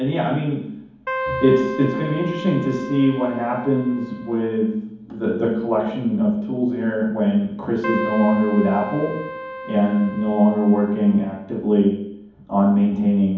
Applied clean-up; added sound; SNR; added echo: none; Keyboard (musical); 10 dB; reverberation time 1.2 s.